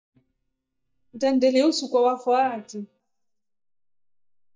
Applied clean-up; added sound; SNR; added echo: neural mask model DeepFilterNet 3.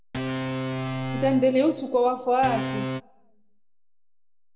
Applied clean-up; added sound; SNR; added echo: none; Organ; 6 dB; reverberation time 0.9 s.